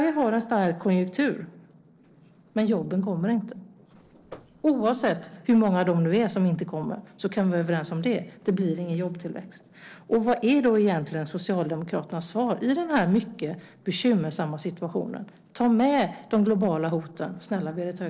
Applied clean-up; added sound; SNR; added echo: neural separator model SepFormer DNS4.